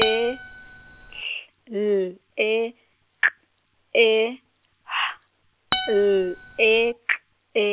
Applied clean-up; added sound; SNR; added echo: none; Acoustic guitar; 7 dB; none.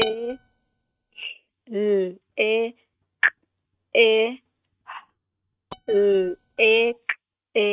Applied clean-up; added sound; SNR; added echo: neural mask model RNNoise.